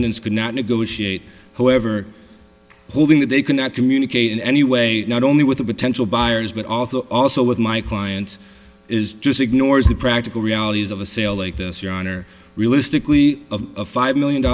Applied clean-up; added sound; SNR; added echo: none; none; none; none.